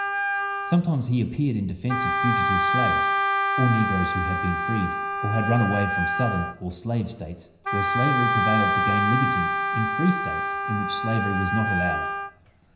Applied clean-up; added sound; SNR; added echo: none; Wind instrument, woodwind instrument; -1 dB; reverberation time 0.9 s.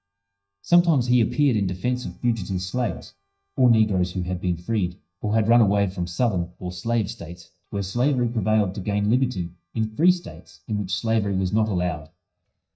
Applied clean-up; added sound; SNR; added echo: neural mask model DeepFilterNet 3.